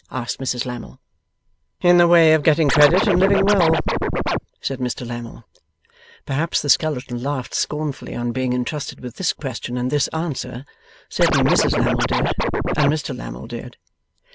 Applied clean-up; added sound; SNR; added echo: none; Scratching (performance technique); -2 dB; none.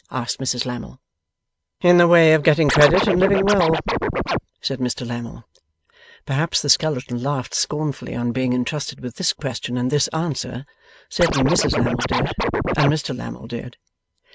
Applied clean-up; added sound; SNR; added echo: neural mask model RNNoise.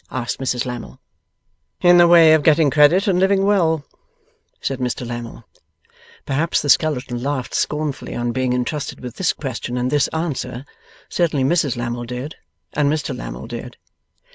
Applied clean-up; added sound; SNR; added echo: none; none; none; none.